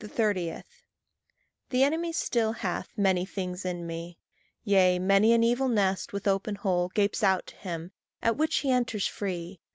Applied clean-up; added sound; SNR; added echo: none; none; none; none.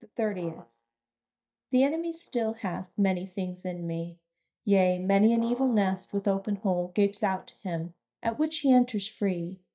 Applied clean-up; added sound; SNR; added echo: neural mask model DeepFilterNet 3.